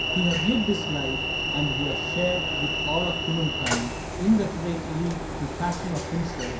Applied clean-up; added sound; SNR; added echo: none; Train; 1 dB; reverberation time 0.5 s.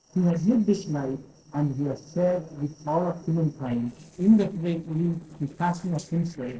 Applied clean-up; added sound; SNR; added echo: neural separator model SepFormer DNS4.